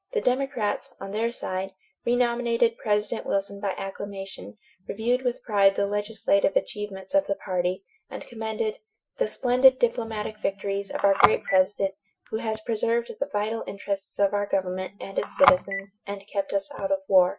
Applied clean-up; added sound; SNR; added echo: classical method Wiener filter.